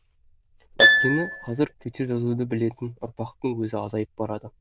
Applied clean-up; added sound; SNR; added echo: neural diffusion model UNIVERSE++.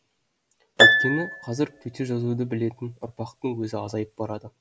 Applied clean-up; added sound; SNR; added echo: none; Harp; -4 dB; none.